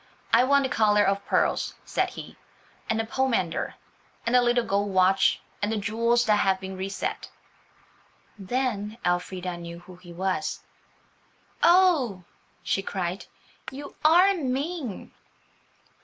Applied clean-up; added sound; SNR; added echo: none; Shatter; 18 dB; none.